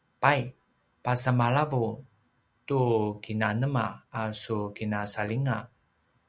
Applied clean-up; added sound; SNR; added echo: none; none; none; none.